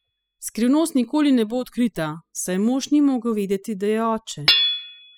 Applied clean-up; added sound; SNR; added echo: classical method spectral subtraction.